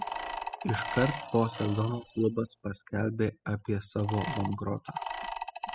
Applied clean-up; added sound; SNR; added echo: classical method spectral subtraction.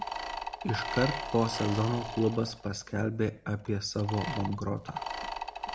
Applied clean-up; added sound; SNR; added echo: none; Mechanisms; 7 dB; none.